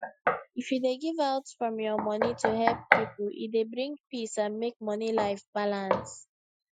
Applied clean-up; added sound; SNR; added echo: classical method Wiener filter.